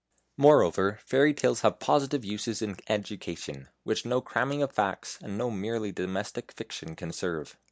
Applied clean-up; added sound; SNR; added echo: none; none; none; none.